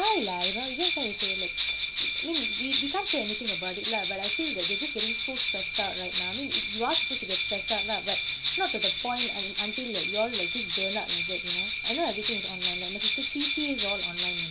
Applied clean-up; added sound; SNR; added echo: none; Bell; -5 dB; none.